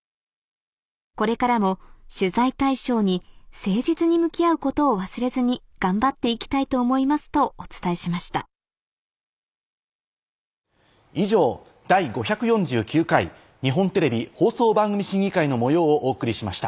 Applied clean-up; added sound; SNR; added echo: none; none; none; none.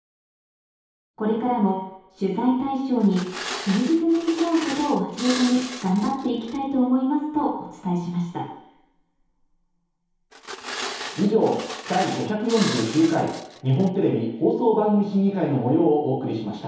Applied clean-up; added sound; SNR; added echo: none; Glass; 11 dB; reverberation time 2.2 s.